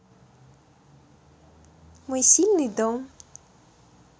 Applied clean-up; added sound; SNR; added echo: none; none; none; none.